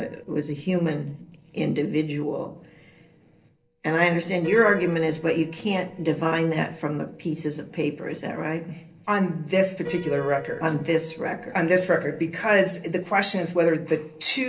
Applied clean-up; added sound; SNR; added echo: neural separator model SepFormer DNS4.